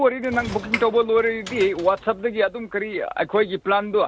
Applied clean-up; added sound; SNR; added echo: none; Sliding door / Train; 15 dB; none.